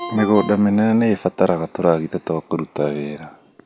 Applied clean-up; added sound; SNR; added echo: none; Ringtone; 18 dB; none.